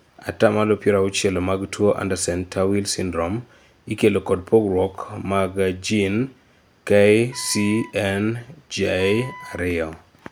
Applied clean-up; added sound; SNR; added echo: none; Wind instrument, woodwind instrument; 20 dB; none.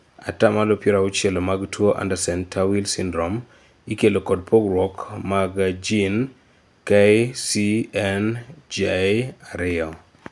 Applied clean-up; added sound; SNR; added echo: none; none; none; none.